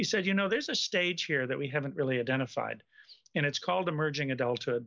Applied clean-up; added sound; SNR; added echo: neural mask model Resemble Enhance denoiser.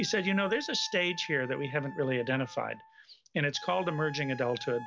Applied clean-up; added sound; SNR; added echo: none; Wind instrument, woodwind instrument; 16 dB; none.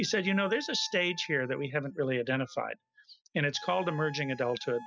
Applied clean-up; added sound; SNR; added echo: classical method spectral subtraction.